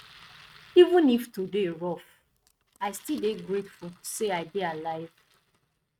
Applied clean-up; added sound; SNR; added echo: neural mask model RNNoise.